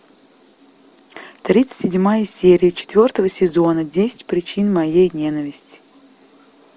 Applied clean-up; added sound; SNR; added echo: none; none; none; none.